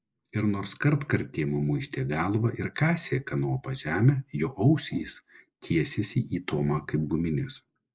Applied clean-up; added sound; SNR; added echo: neural mask model Resemble Enhance denoiser.